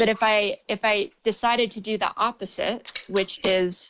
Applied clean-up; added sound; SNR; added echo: neural mask model Resemble Enhance denoiser.